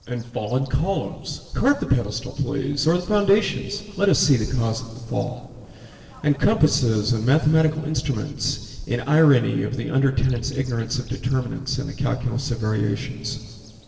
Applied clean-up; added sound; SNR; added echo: neural separator model SepFormer DNS4.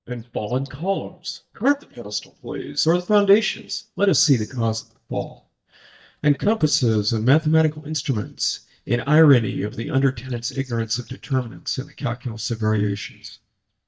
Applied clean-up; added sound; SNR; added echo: neural mask model DeepFilterNet 3.